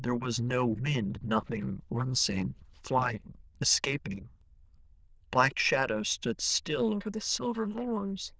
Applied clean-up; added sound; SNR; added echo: neural diffusion model UNIVERSE++.